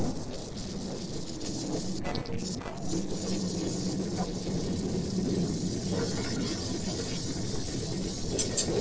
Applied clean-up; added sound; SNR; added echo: neural separator model SepFormer DNS4.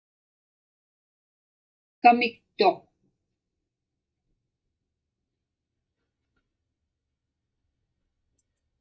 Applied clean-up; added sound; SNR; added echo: neural mask model DeepFilterNet 3.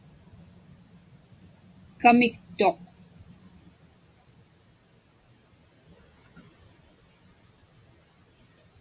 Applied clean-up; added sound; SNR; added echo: none; none; none; none.